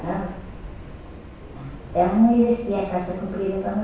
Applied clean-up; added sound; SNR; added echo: none; Subway, metro, underground; 15 dB; reverberation time 0.7 s.